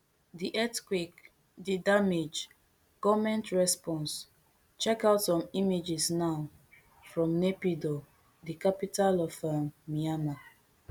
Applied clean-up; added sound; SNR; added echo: none; none; none; none.